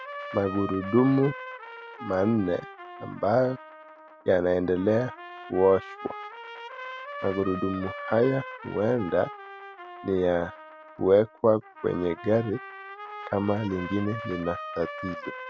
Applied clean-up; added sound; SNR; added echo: none; Trumpet; 13 dB; none.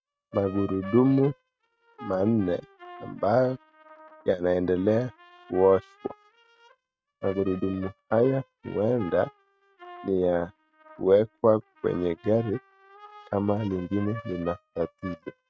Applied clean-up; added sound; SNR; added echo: neural mask model RNNoise.